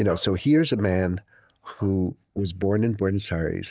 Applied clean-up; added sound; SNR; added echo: neural mask model DeepFilterNet 3.